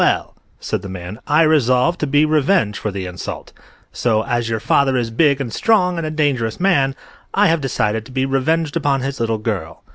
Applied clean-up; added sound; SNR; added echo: none; none; none; none.